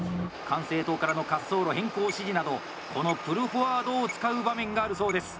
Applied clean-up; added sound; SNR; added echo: none; none; none; none.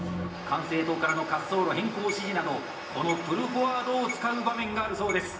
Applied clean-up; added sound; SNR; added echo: none; none; none; reverberation time 1.4 s.